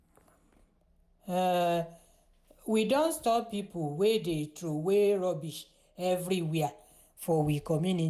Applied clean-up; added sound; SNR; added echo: none; none; none; none.